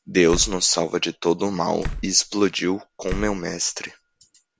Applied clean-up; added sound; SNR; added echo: none; Slam; 11 dB; none.